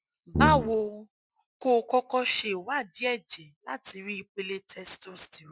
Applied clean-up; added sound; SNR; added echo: classical method Wiener filter.